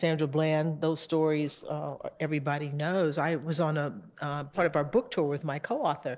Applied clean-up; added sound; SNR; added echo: neural separator model SepFormer DNS4.